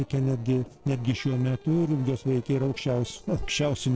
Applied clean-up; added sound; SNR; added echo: neural separator model SepFormer DNS4.